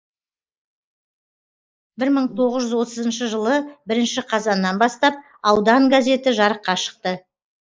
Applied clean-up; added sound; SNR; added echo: neural mask model Resemble Enhance denoiser.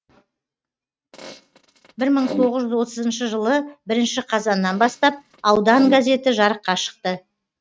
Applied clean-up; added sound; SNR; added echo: neural mask model RNNoise.